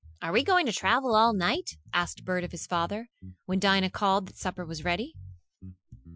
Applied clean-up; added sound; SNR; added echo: classical method Wiener filter.